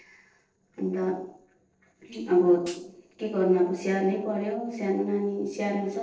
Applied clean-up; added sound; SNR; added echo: neural separator model SepFormer DNS4.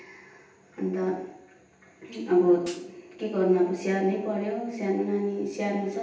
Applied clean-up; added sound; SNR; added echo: none; Hi-hat; 20 dB; reverberation time 0.9 s.